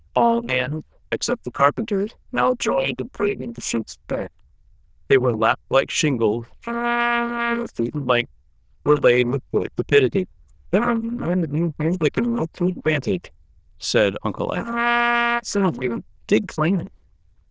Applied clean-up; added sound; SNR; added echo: neural diffusion model UNIVERSE++.